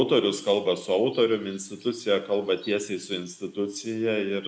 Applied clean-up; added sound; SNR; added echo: none; none; none; none.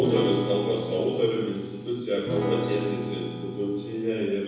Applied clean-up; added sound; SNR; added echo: none; Acoustic guitar / Strum; 5 dB; reverberation time 1.1 s.